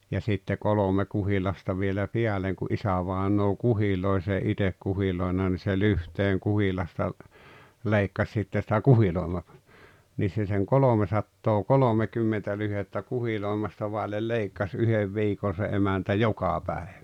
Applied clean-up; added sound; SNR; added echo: none; none; none; none.